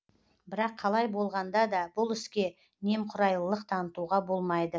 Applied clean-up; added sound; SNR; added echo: none; none; none; none.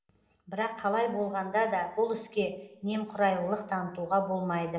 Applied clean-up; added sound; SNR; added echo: none; none; none; reverberation time 1.7 s.